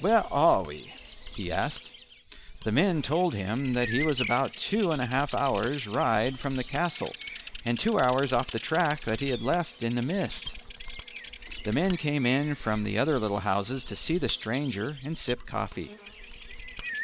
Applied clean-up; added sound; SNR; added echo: none; Bird vocalization, bird call, bird song + Mechanisms; 11 dB; none.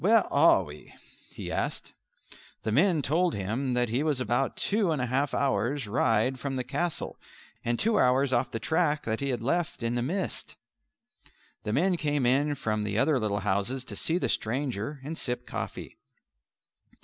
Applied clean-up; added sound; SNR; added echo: none; none; none; none.